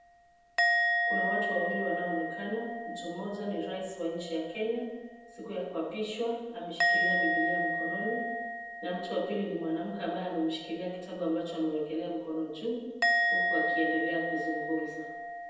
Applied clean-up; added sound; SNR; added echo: none; Musical instrument; -1 dB; reverberation time 1.1 s.